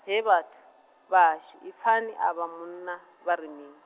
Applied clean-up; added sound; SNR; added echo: none; none; none; none.